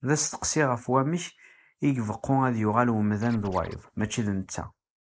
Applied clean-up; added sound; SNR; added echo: neural mask model Resemble Enhance denoiser.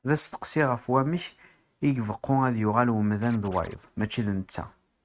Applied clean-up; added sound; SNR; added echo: neural mask model RNNoise.